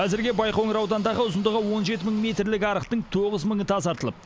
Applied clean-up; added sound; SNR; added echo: none; none; none; none.